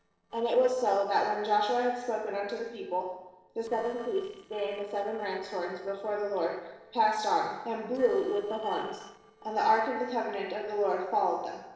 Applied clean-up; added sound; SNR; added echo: neural separator model SepFormer DNS4.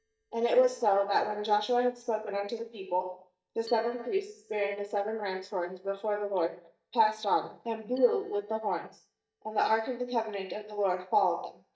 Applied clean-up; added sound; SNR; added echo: neural mask model DeepFilterNet 3.